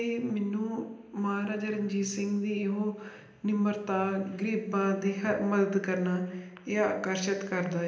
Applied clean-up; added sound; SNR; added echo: none; none; none; reverberation time 0.8 s.